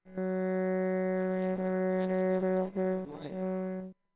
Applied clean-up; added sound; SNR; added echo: neural separator model SepFormer WHAMR!.